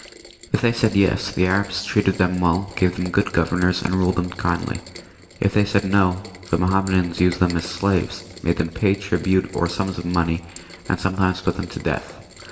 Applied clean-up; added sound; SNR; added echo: none; Rain; 20 dB; reverberation time 1.7 s.